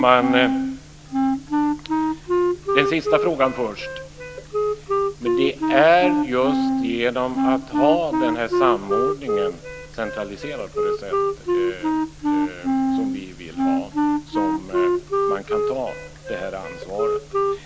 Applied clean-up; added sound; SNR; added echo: none; Wind instrument, woodwind instrument; -2 dB; none.